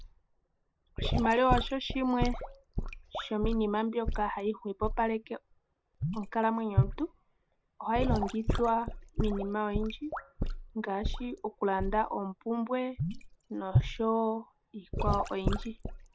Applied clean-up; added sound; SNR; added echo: none; Sink (filling or washing) / Gurgling / Liquid; 2 dB; none.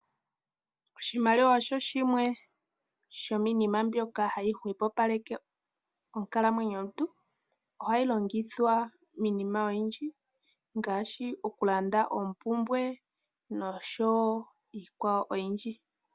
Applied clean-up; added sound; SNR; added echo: none; none; none; none.